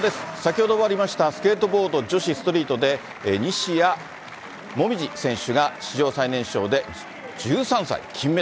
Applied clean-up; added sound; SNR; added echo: none; none; none; none.